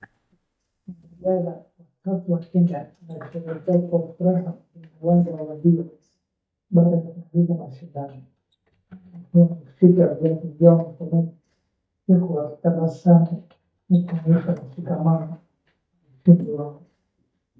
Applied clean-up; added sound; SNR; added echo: neural mask model DeepFilterNet 3.